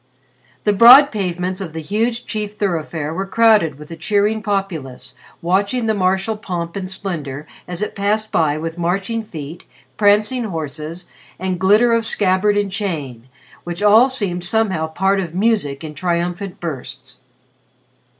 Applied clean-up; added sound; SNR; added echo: none; none; none; none.